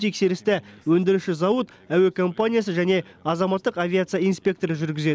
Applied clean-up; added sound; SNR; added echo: none; none; none; none.